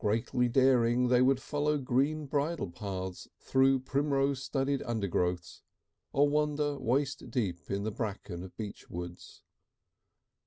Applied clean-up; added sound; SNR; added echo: none; none; none; none.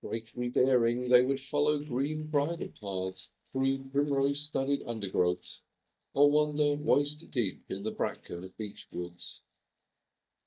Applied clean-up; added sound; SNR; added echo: neural mask model DeepFilterNet 3.